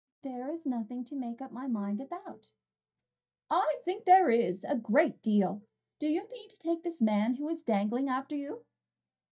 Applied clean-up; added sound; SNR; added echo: neural mask model DeepFilterNet 3.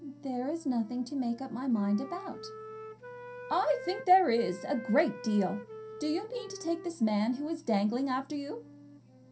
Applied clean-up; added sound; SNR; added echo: none; Wind instrument, woodwind instrument; 15 dB; reverberation time 0.3 s.